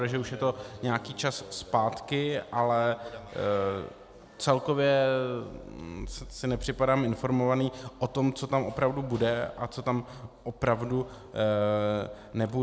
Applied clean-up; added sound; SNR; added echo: none; none; none; none.